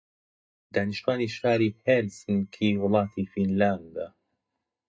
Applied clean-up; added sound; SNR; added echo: neural mask model DeepFilterNet 3.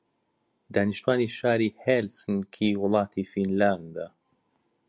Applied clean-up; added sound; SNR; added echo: none; none; none; none.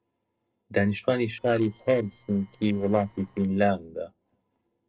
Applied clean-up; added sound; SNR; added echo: neural separator model SepFormer DNS4.